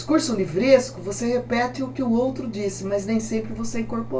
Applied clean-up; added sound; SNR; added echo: none; Engine; 17 dB; reverberation time 0.2 s.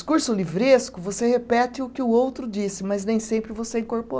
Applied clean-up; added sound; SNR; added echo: none; none; none; none.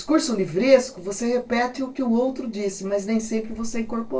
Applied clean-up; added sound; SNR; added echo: neural separator model SepFormer DNS4.